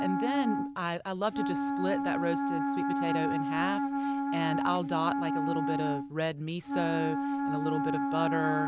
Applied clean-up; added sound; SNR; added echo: none; Wind instrument, woodwind instrument; -3 dB; none.